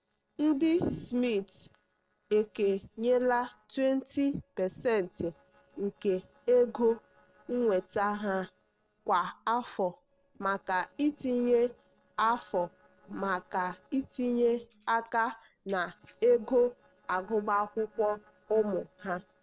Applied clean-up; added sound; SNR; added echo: neural separator model SepFormer DNS4.